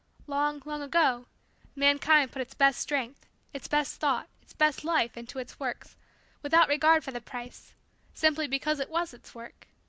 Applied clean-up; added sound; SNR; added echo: none; none; none; none.